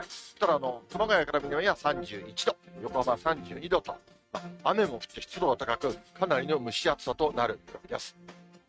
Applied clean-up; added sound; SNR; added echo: neural mask model RNNoise.